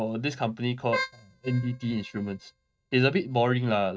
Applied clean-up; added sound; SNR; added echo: neural mask model RNNoise.